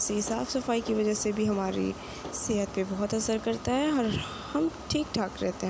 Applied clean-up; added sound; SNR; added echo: none; Slam / Wood; 16 dB; none.